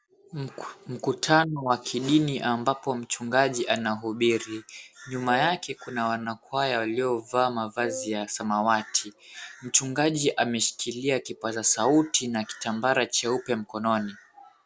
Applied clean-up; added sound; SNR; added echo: none; Wind instrument, woodwind instrument; 12 dB; none.